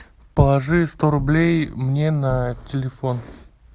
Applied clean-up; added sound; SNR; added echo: none; Bass drum; 15 dB; none.